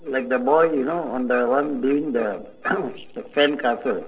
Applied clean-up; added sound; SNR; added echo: neural separator model SepFormer DNS4.